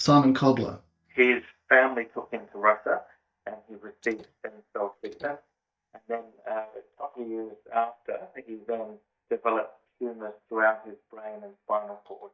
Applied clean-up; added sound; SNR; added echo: neural mask model DeepFilterNet 3.